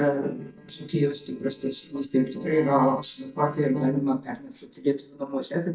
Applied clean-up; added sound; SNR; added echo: neural mask model DeepFilterNet 3.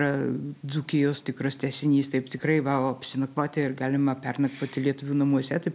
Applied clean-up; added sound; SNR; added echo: none; none; none; none.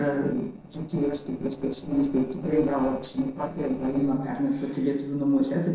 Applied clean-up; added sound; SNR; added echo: neural separator model SepFormer DNS4.